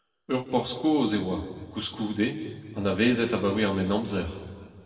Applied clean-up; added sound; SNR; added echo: none; none; none; reverberation time 1.8 s.